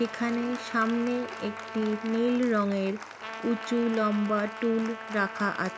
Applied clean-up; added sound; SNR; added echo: none; Trumpet + Applause; 11 dB; none.